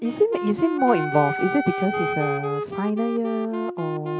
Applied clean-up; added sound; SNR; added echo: none; Wind instrument, woodwind instrument + Wind instrument, woodwind instrument; 5 dB; none.